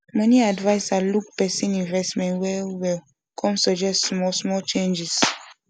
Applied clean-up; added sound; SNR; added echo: none; none; none; none.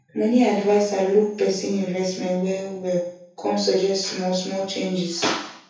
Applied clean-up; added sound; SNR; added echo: none; none; none; reverberation time 0.6 s.